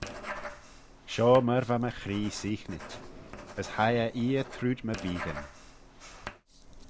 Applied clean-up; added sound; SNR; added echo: none; Writing; 13 dB; none.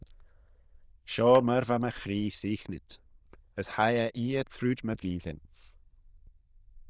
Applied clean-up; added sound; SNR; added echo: neural diffusion model UNIVERSE++.